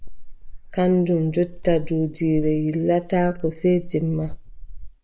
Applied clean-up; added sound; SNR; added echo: neural mask model Resemble Enhance denoiser.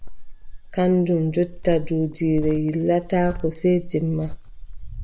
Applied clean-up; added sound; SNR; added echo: none; Cricket; 9 dB; none.